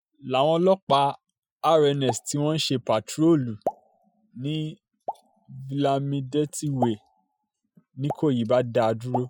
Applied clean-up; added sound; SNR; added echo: classical method Wiener filter.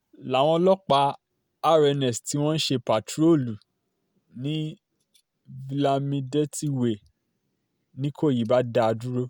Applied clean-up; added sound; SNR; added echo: none; none; none; none.